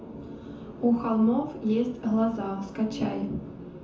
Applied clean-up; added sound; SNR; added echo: none; none; none; reverberation time 0.6 s.